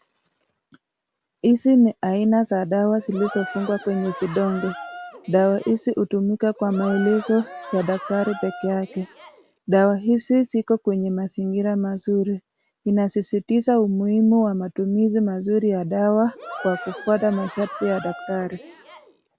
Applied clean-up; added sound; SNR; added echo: none; Cheering; 14 dB; none.